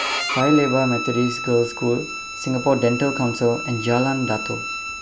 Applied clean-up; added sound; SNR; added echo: none; Bowed string instrument; 7 dB; none.